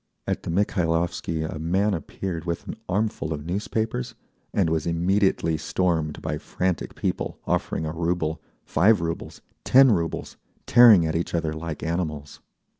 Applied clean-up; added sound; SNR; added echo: none; none; none; none.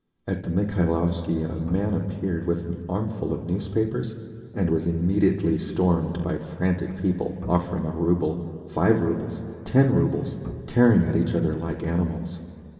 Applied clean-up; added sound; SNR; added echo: none; Bowed string instrument; 17 dB; reverberation time 2.6 s.